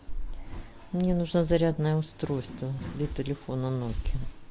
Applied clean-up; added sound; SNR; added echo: none; none; none; none.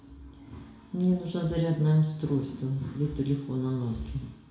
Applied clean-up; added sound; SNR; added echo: none; none; none; reverberation time 0.6 s.